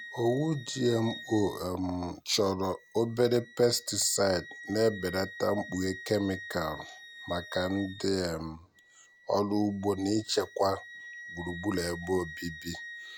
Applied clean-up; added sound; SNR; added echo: none; Wind instrument, woodwind instrument; 16 dB; none.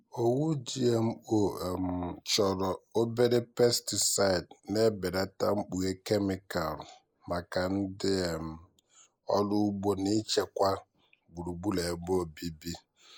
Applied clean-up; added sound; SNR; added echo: neural mask model Resemble Enhance denoiser.